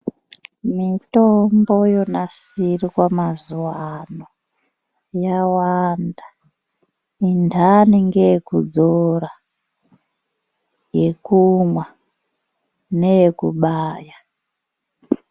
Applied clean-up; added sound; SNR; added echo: none; none; none; none.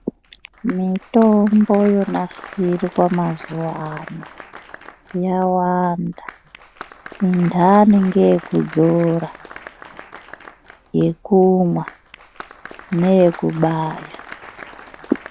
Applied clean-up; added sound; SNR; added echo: none; Applause; 19 dB; none.